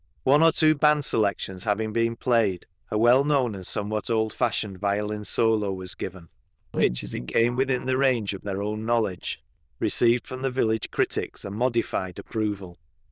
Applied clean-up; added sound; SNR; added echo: neural diffusion model UNIVERSE++.